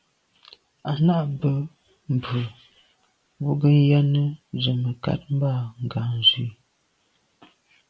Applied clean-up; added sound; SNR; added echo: none; none; none; none.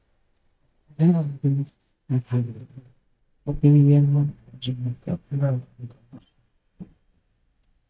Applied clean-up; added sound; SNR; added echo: neural mask model DeepFilterNet 3.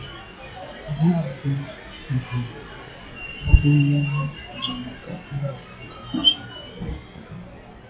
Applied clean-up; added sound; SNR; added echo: classical method log-MMSE.